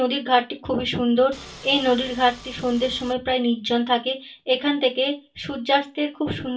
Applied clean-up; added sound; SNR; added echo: none; Engine / Car; 19 dB; reverberation time 0.2 s.